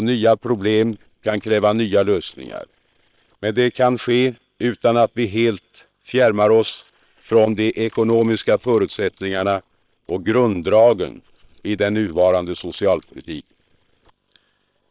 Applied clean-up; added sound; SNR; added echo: neural separator model SepFormer WHAM!.